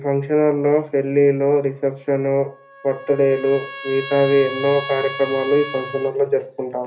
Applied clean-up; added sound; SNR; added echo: none; Trumpet; 14 dB; reverberation time 0.3 s.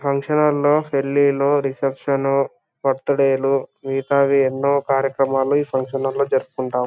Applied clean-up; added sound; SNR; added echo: none; none; none; none.